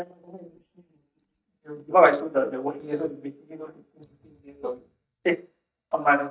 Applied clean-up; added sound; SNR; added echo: neural mask model DeepFilterNet 3.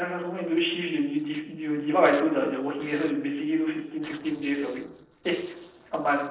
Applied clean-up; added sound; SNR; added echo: neural separator model SepFormer DNS4.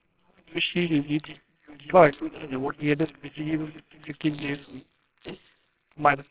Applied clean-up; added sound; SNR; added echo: neural separator model SepFormer WHAMR!.